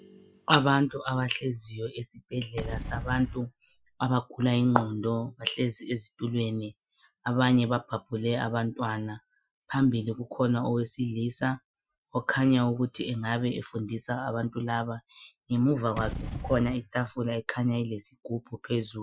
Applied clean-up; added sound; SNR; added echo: classical method Wiener filter.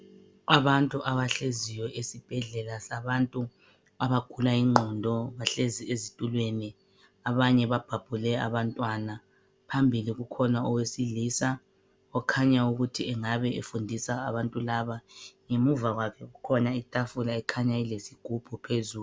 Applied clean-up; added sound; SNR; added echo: none; none; none; none.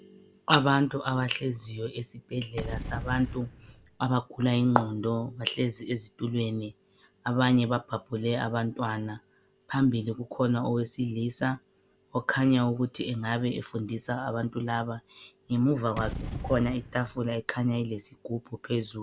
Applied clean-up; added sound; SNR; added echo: none; Gunshot, gunfire / Boom; 11 dB; none.